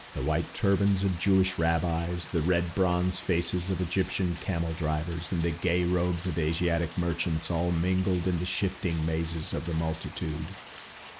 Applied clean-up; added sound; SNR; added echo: none; Rain; 17 dB; none.